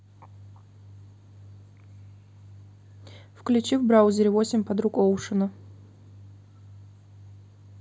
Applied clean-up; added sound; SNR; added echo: none; none; none; none.